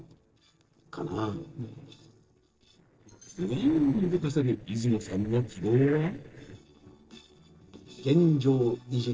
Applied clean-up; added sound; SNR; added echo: neural separator model SepFormer DNS4.